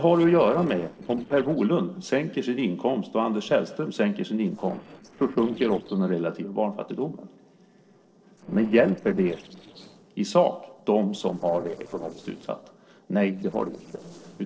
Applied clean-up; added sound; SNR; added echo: neural separator model SepFormer DNS4.